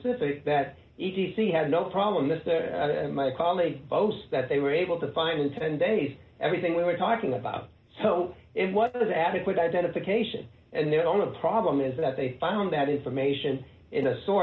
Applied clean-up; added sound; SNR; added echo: none; none; none; none.